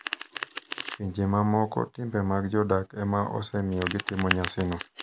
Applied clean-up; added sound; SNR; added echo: none; Domestic sounds, home sounds; 9 dB; none.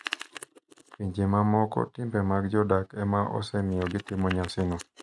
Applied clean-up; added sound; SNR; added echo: neural mask model RNNoise.